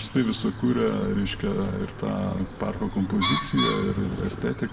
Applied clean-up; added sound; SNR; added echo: none; Bird; 3 dB; reverberation time 1.1 s.